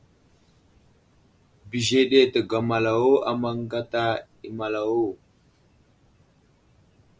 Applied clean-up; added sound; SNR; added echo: none; none; none; none.